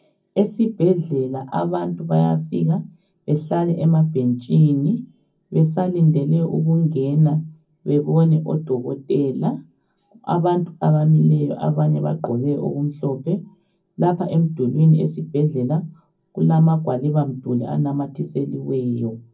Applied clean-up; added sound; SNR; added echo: none; none; none; reverberation time 0.4 s.